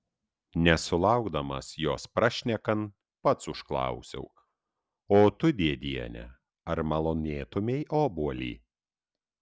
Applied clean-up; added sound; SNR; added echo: none; none; none; none.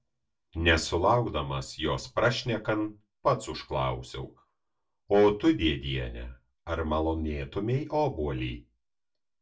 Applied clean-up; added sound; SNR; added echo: none; none; none; reverberation time 0.2 s.